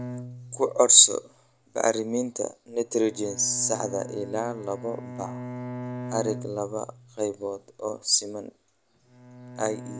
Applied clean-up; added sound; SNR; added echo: none; Bowed string instrument; 14 dB; none.